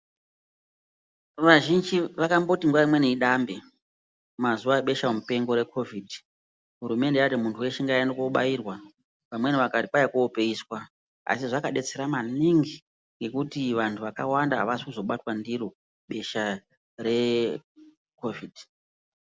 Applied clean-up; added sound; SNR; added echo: none; none; none; none.